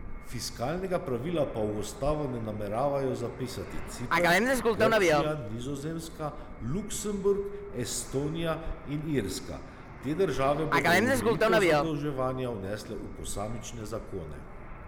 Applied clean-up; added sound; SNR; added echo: none; Fixed-wing aircraft, airplane; -1 dB; none.